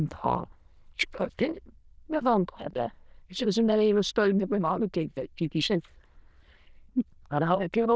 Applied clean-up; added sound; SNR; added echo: neural diffusion model UNIVERSE++.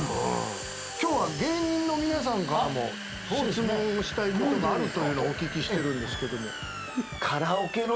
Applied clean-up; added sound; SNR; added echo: none; Domestic sounds, home sounds; 9 dB; none.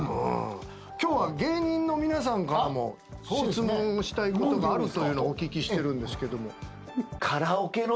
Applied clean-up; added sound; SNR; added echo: none; none; none; none.